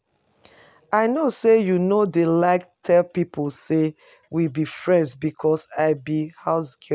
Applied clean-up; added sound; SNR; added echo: none; none; none; none.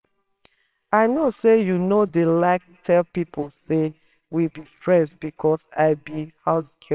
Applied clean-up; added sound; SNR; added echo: neural separator model SepFormer WHAMR!.